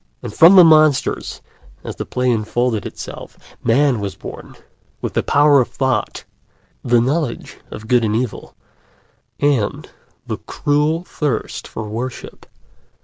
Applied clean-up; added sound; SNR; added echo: none; none; none; none.